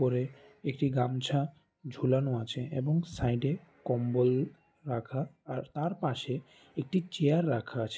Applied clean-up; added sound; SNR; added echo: none; none; none; none.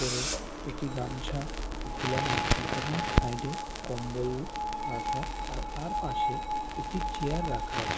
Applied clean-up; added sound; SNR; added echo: none; Crackle + Screech; -5 dB; none.